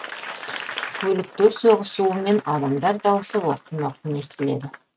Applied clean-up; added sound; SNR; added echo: neural mask model RNNoise.